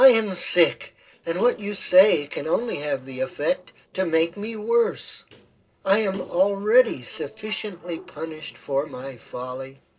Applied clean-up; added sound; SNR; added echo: neural separator model SepFormer DNS4.